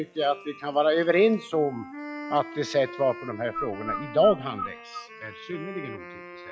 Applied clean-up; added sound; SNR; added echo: classical method log-MMSE.